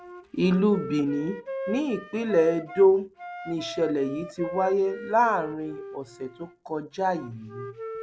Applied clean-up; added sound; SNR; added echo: none; Wind instrument, woodwind instrument; 12 dB; none.